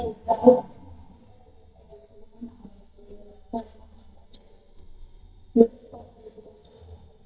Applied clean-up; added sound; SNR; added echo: neural mask model DeepFilterNet 3.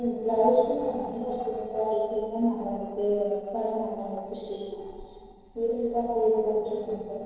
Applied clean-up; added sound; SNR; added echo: neural separator model SepFormer DNS4.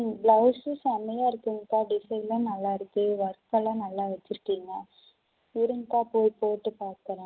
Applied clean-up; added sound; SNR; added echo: none; none; none; none.